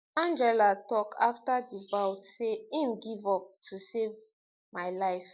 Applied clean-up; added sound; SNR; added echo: none; none; none; none.